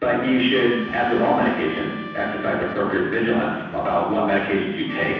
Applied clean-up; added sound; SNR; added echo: none; Trumpet; 18 dB; reverberation time 1.1 s.